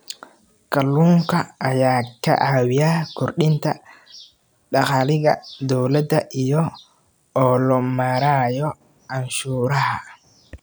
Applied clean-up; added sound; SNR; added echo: none; none; none; none.